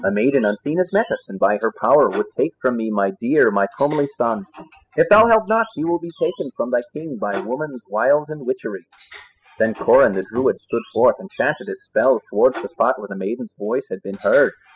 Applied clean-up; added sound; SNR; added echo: classical method spectral subtraction.